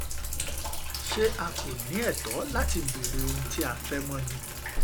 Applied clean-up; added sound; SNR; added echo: none; Sink (filling or washing); -2 dB; none.